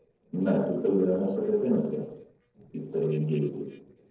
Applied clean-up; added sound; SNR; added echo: neural separator model SepFormer DNS4.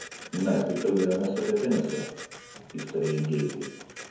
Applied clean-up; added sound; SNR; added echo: none; Printer; 14 dB; reverberation time 0.9 s.